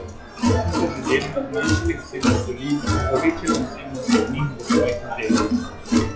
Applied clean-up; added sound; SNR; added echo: classical method WPE with log-MMSE.